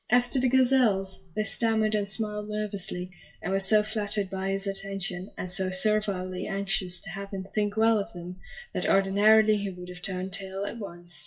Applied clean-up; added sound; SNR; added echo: classical method WPE with log-MMSE.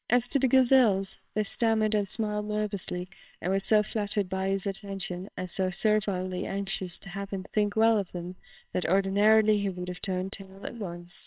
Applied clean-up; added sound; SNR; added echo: neural separator model SepFormer WHAMR!.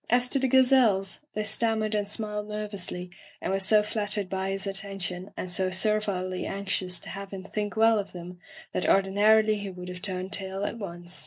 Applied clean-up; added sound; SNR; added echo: none; none; none; none.